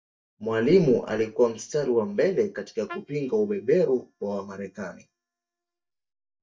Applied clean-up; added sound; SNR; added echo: neural mask model DeepFilterNet 3.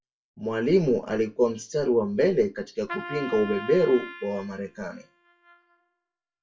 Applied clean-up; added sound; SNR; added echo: classical method WPE with log-MMSE.